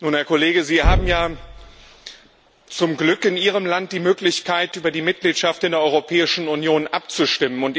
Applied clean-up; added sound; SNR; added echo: none; Knock; 6 dB; none.